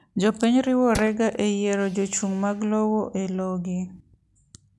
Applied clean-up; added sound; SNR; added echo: none; Tools; 15 dB; none.